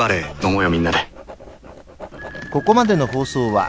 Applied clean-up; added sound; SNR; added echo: none; Writing; 18 dB; none.